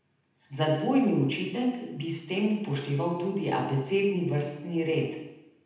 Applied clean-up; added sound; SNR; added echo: none; none; none; reverberation time 0.9 s.